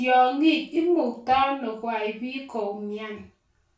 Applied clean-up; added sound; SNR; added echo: none; none; none; reverberation time 0.3 s.